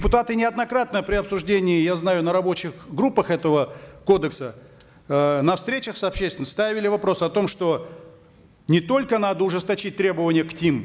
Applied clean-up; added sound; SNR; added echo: none; none; none; none.